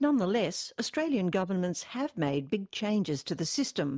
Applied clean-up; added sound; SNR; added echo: neural mask model Resemble Enhance denoiser.